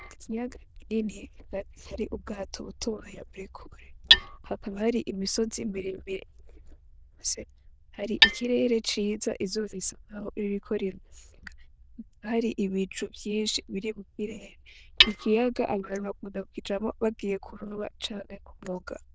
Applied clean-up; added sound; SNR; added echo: neural diffusion model UNIVERSE++.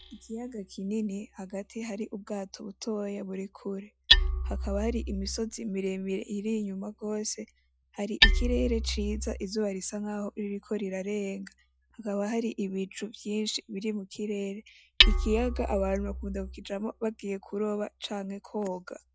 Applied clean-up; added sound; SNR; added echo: classical method log-MMSE.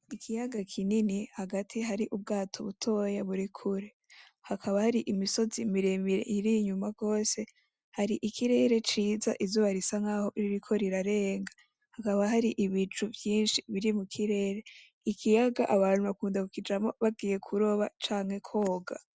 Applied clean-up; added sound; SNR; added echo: none; none; none; none.